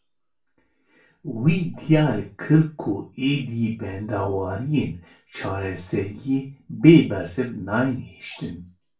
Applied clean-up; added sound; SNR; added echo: none; none; none; reverberation time 0.2 s.